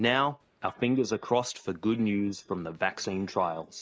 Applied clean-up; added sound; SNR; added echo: neural mask model DeepFilterNet 3.